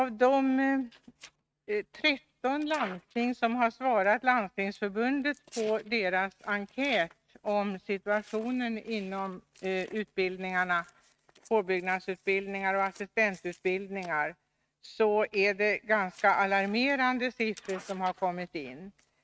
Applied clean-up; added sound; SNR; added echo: neural mask model RNNoise.